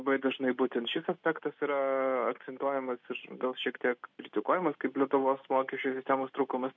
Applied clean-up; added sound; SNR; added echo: none; none; none; none.